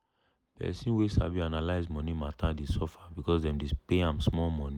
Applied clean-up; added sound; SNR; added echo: none; none; none; none.